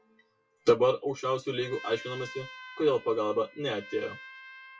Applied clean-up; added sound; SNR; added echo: classical method WPE with log-MMSE.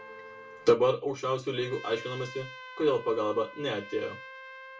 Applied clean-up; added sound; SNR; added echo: none; Trumpet; 16 dB; reverberation time 0.1 s.